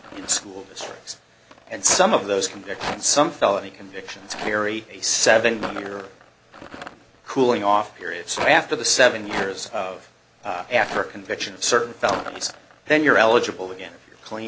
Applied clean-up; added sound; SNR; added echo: none; Rattle; 14 dB; none.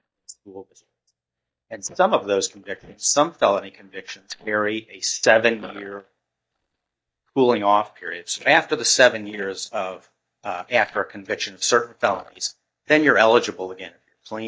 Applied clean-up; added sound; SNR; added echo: neural mask model DeepFilterNet 3.